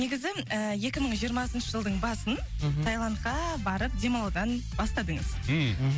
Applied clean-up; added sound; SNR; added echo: none; none; none; none.